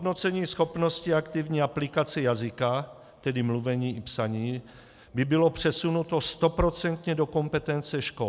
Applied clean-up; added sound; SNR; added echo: none; none; none; none.